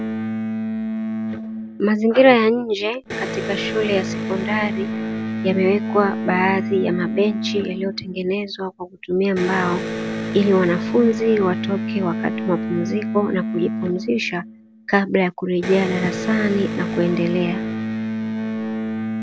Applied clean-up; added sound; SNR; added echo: none; Electric guitar; 5 dB; none.